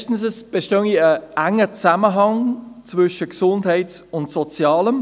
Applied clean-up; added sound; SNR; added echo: none; none; none; none.